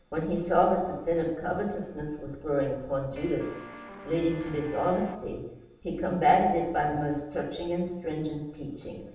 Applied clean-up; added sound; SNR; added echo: none; Guitar; 15 dB; reverberation time 0.8 s.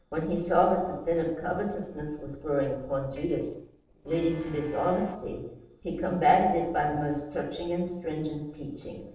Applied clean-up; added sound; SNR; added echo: neural separator model SepFormer DNS4.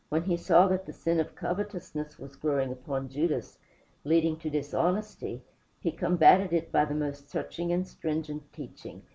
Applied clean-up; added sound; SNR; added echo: none; none; none; none.